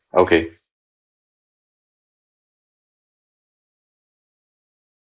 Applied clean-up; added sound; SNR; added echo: neural mask model Resemble Enhance denoiser.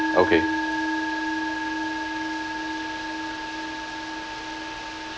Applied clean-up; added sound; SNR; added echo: none; Musical instrument; -2 dB; none.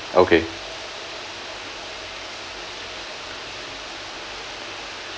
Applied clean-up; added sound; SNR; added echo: none; none; none; none.